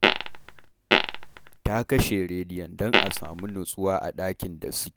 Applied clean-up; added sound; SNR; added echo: none; Fart; -4 dB; none.